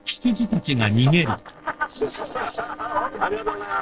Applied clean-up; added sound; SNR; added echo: neural separator model SepFormer DNS4.